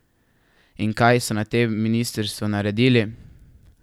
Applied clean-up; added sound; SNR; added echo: none; none; none; none.